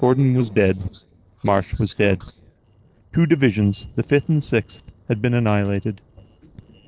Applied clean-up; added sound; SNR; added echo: neural separator model SepFormer DNS4.